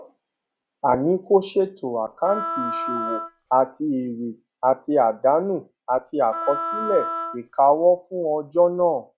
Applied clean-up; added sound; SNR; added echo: none; Wind instrument, woodwind instrument; 7 dB; none.